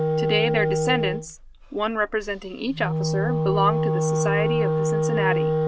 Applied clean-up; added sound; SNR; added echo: none; Wind instrument, woodwind instrument; -3 dB; none.